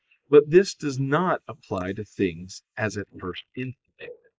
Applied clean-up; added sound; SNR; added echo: neural mask model Resemble Enhance denoiser.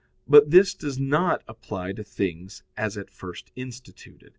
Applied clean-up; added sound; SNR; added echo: none; none; none; none.